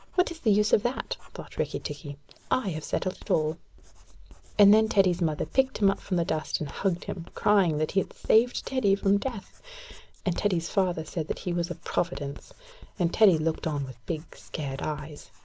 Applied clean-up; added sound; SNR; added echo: neural mask model Resemble Enhance denoiser.